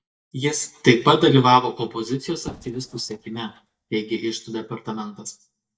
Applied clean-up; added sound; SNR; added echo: neural mask model DeepFilterNet 3.